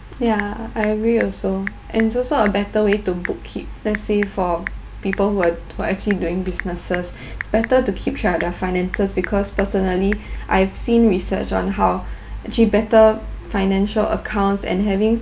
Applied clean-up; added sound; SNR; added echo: none; Telephone / Typing; 17 dB; none.